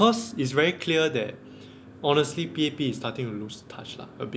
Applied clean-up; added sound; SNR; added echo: none; none; none; none.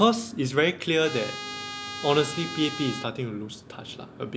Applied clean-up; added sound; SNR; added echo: none; Trumpet; 10 dB; none.